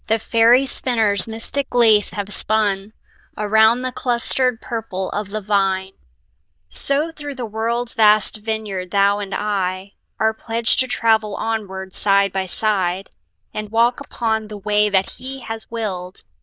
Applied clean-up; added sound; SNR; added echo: neural diffusion model UNIVERSE++.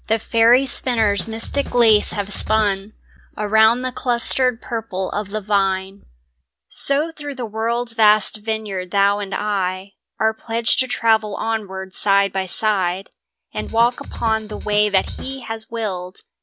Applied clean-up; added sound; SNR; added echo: none; Drum kit; 11 dB; none.